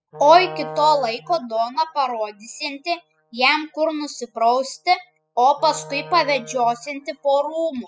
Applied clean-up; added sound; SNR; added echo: classical method spectral subtraction.